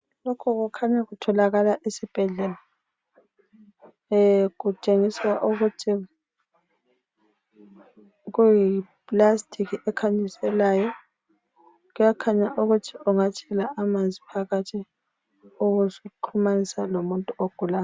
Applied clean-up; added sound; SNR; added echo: none; none; none; none.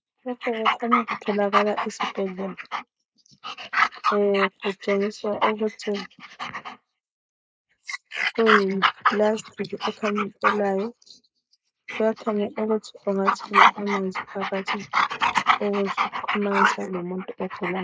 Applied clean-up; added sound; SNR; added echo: neural mask model Resemble Enhance denoiser.